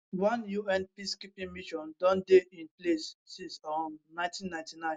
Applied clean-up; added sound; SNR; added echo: none; none; none; none.